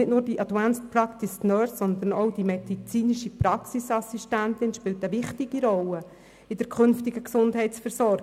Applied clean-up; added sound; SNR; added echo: none; none; none; none.